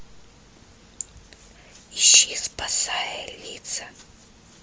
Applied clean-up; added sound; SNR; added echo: none; none; none; none.